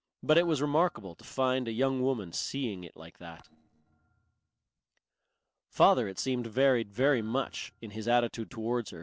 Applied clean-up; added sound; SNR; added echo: neural separator model SepFormer DNS4.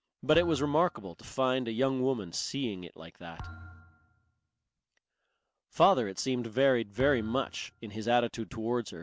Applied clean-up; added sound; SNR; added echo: none; Thump, thud; 18 dB; none.